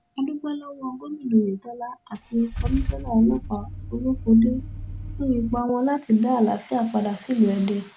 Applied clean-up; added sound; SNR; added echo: none; Idling / Engine starting / Car; 11 dB; none.